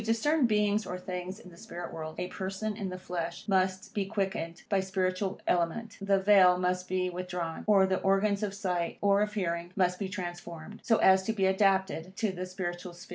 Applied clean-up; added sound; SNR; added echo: none; none; none; none.